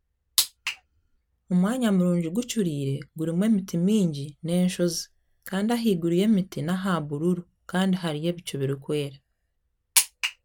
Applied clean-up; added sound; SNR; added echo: none; none; none; none.